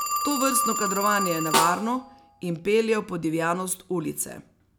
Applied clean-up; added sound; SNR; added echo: none; Snare drum + Telephone; 4 dB; none.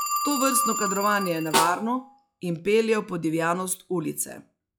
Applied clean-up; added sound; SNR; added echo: classical method log-MMSE.